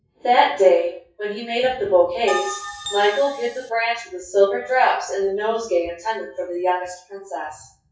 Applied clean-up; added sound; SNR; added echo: classical method WPE with log-MMSE.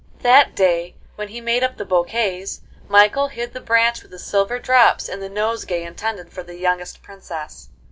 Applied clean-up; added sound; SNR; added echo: none; none; none; none.